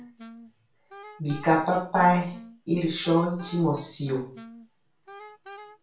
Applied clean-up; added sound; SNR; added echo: none; Wind instrument, woodwind instrument; 19 dB; reverberation time 0.3 s.